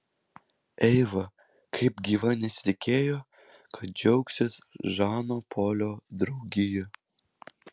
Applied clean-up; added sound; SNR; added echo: none; none; none; none.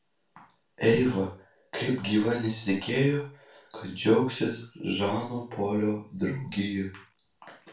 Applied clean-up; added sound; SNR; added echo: none; none; none; reverberation time 0.3 s.